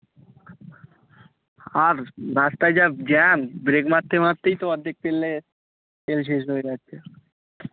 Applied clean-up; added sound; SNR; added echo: none; none; none; none.